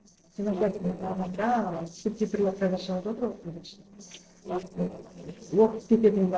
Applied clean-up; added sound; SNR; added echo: neural separator model SepFormer DNS4.